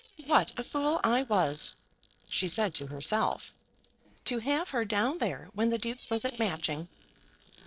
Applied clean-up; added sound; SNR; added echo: neural separator model SepFormer DNS4.